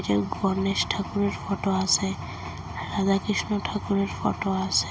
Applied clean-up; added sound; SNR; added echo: none; none; none; none.